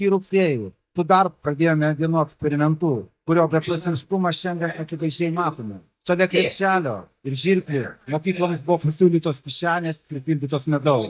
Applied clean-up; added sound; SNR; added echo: neural mask model DeepFilterNet 3.